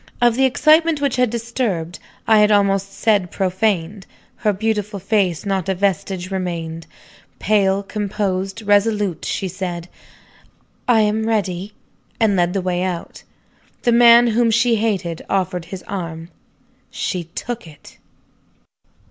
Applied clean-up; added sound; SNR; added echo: none; none; none; none.